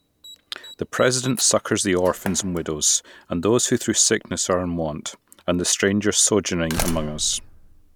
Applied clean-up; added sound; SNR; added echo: none; Slam; 14 dB; none.